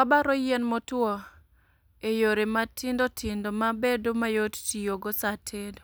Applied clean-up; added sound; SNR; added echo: none; none; none; none.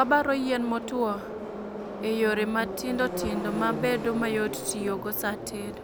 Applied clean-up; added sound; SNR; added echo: none; Subway, metro, underground; 7 dB; none.